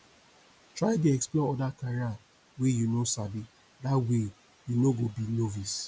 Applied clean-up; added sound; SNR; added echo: none; none; none; none.